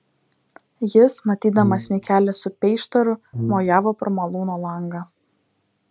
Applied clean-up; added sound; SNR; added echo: none; Brass instrument; 7 dB; none.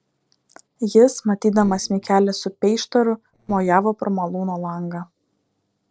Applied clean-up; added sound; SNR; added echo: neural separator model SepFormer DNS4.